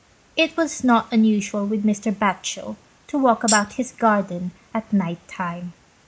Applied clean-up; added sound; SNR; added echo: neural mask model Resemble Enhance denoiser.